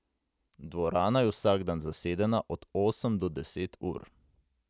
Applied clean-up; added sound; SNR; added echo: none; none; none; none.